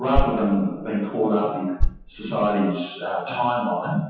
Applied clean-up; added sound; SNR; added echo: classical method WPE with log-MMSE.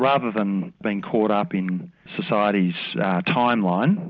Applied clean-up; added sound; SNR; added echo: none; none; none; none.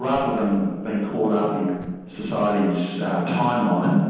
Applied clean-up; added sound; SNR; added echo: neural separator model SepFormer DNS4.